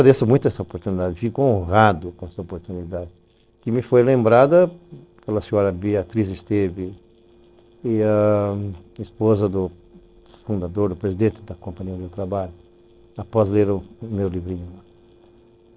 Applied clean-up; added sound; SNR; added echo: neural separator model SepFormer DNS4.